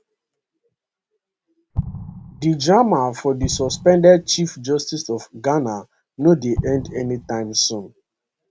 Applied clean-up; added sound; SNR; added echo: none; Explosion; 11 dB; none.